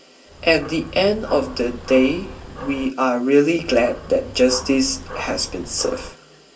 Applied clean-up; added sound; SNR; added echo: none; Dog; 14 dB; reverberation time 0.2 s.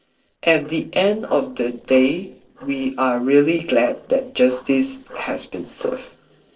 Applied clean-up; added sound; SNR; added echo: neural separator model SepFormer DNS4.